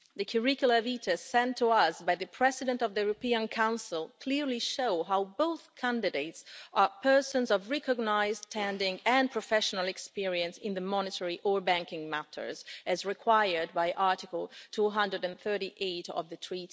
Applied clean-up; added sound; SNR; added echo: none; none; none; none.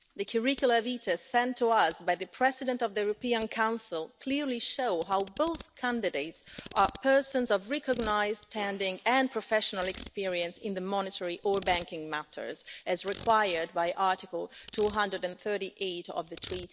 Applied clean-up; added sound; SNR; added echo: none; Ratchet, pawl; 15 dB; none.